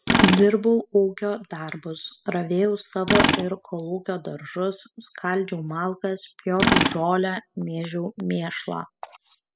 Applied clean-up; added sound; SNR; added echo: classical method spectral subtraction.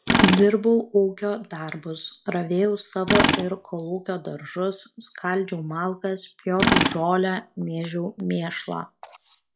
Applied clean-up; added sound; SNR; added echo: classical method log-MMSE.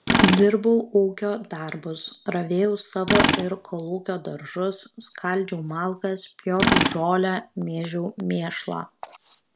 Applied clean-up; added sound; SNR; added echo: none; Tools; 3 dB; none.